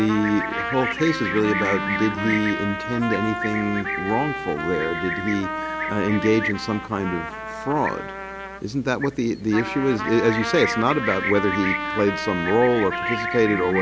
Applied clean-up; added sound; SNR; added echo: none; Trumpet + Livestock, farm animals, working animals; 5 dB; none.